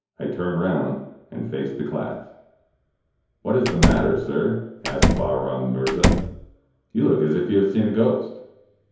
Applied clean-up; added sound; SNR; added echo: none; Slam; -2 dB; reverberation time 0.9 s.